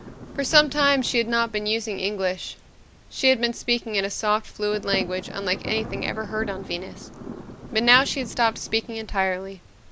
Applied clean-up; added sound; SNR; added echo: none; Thunder; 14 dB; none.